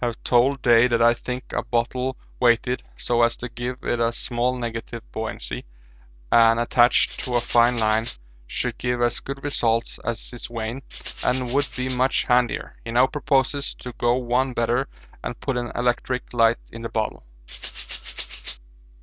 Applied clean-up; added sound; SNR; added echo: none; Rattle (instrument); 14 dB; none.